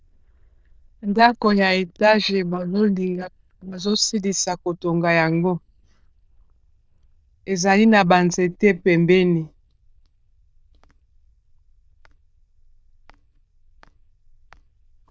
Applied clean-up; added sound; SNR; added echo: neural diffusion model UNIVERSE++.